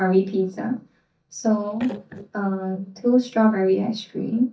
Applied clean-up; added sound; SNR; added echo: neural mask model DeepFilterNet 3.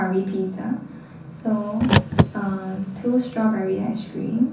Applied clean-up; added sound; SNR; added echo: none; Car; 0 dB; reverberation time 0.6 s.